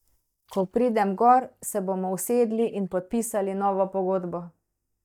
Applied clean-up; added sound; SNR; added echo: neural mask model DeepFilterNet 3.